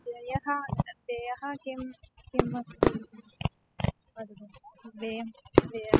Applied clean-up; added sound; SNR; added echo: classical method spectral subtraction.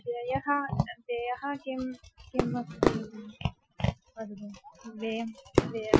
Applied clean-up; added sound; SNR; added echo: classical method Wiener filter.